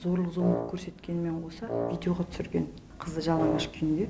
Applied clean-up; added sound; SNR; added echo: none; Wind instrument, woodwind instrument; 4 dB; none.